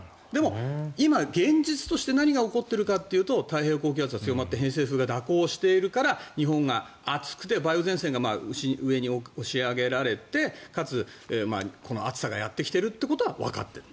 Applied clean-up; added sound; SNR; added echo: none; none; none; none.